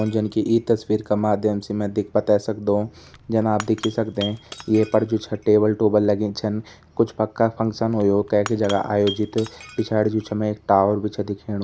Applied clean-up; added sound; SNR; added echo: none; Shatter / Crushing; 20 dB; none.